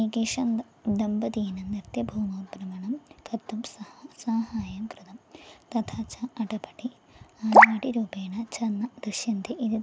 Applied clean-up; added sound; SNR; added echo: none; none; none; none.